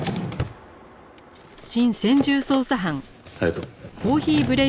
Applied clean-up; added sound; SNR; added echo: none; Drawer open or close; 9 dB; none.